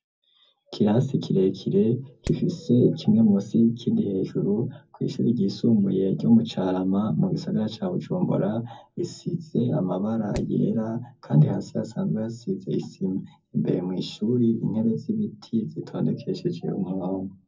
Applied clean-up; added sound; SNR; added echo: none; Hammer; 12 dB; reverberation time 0.4 s.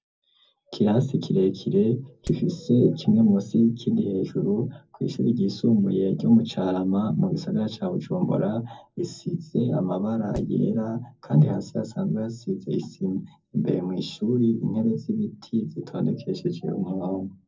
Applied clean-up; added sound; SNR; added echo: neural separator model SepFormer DNS4.